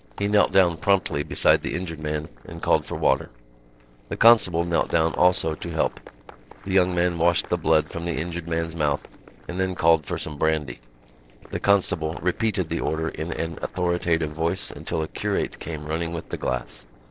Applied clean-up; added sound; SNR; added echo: neural separator model SepFormer DNS4.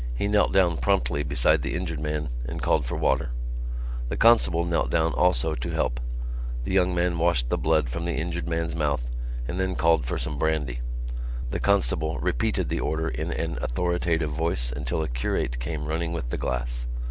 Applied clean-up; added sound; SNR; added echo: none; none; none; none.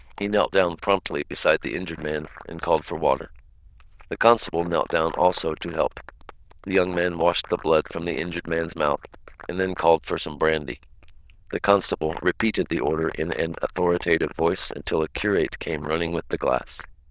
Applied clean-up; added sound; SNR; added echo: neural diffusion model UNIVERSE++.